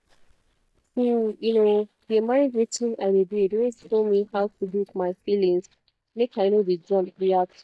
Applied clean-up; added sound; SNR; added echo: neural mask model DeepFilterNet 3.